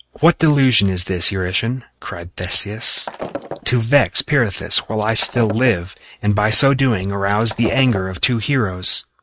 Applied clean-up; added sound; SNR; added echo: neural mask model RNNoise.